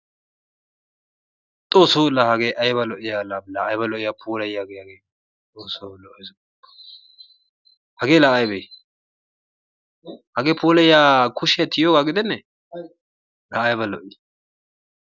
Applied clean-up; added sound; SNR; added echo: none; none; none; none.